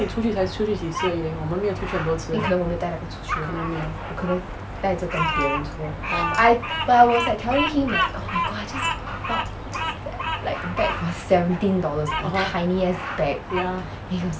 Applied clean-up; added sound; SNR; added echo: none; Bird vocalization, bird call, bird song; 7 dB; none.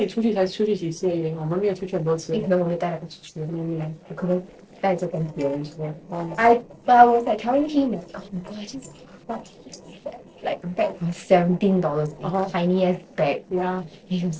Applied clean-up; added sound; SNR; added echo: neural separator model SepFormer DNS4.